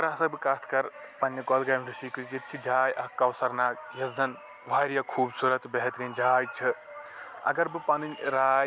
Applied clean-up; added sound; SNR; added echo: none; none; none; none.